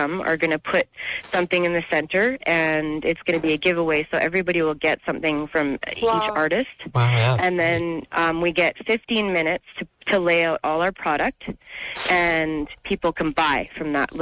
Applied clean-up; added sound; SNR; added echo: neural mask model RNNoise.